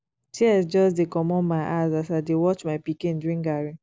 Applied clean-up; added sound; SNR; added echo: none; none; none; none.